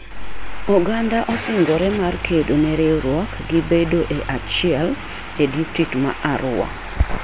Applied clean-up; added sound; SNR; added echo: none; Engine starting / Car; 13 dB; none.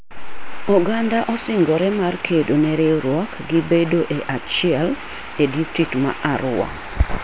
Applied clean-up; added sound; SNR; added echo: none; none; none; none.